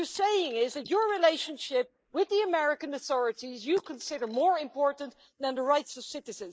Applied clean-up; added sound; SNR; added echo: neural mask model Resemble Enhance denoiser.